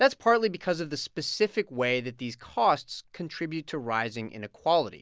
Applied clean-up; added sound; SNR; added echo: none; none; none; none.